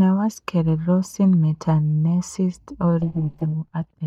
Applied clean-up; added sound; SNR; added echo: neural mask model DeepFilterNet 3.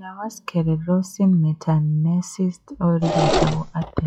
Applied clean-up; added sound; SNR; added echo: classical method log-MMSE.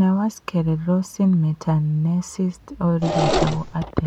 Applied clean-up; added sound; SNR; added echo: none; Engine / Mechanisms; 2 dB; none.